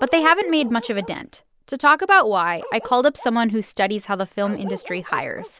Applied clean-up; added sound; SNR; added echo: none; Bark; 18 dB; none.